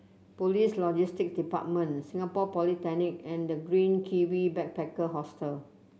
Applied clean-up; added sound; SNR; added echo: none; none; none; none.